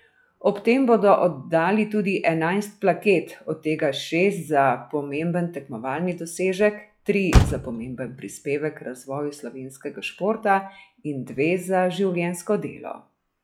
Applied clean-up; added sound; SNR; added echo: classical method log-MMSE.